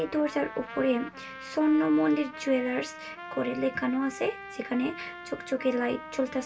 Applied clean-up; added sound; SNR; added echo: none; Trumpet; 13 dB; reverberation time 0.1 s.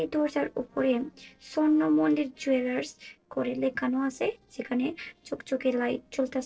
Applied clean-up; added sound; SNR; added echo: neural separator model SepFormer DNS4.